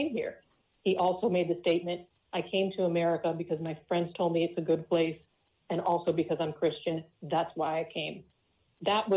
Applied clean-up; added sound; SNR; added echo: none; none; none; none.